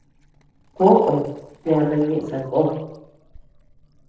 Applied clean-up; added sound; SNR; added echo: neural separator model SepFormer DNS4.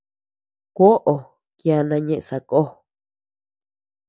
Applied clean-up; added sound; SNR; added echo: none; none; none; none.